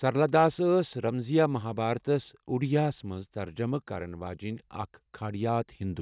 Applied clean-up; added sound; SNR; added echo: none; none; none; none.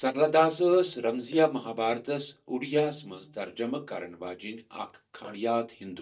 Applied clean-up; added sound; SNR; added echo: neural mask model DeepFilterNet 3.